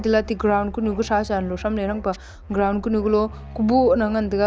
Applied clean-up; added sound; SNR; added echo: none; Musical instrument + Musical instrument; 15 dB; none.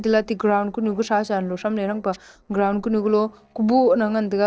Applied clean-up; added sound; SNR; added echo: neural separator model SepFormer DNS4.